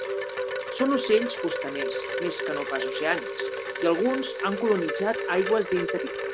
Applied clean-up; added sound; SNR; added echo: none; Wind chime; 3 dB; none.